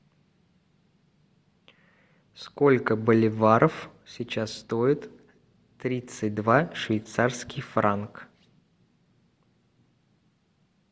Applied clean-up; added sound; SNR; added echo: none; none; none; none.